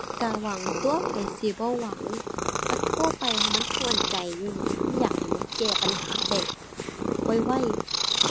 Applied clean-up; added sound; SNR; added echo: none; Purr; -3 dB; none.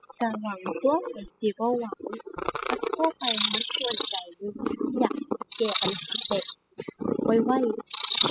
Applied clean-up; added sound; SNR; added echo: classical method spectral subtraction.